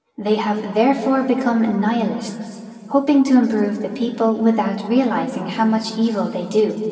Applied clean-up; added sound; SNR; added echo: none; none; none; reverberation time 2.3 s.